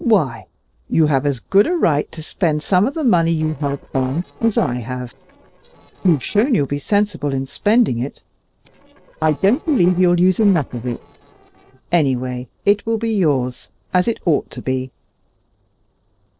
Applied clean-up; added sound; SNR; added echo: neural separator model SepFormer DNS4.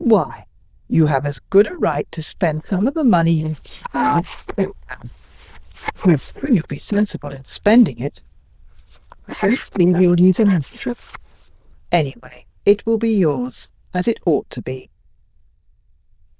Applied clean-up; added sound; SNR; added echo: neural diffusion model UNIVERSE++.